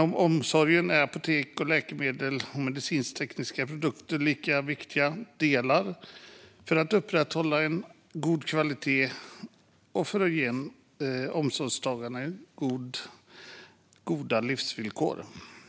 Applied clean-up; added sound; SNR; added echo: none; none; none; none.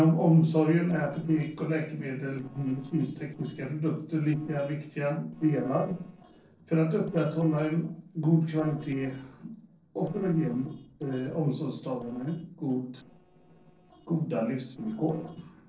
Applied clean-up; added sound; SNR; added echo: neural separator model SepFormer DNS4.